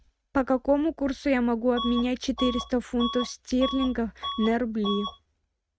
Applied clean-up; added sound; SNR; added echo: neural mask model RNNoise.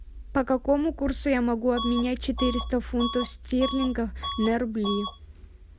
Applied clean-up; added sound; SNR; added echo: none; Bus / Alarm; 10 dB; none.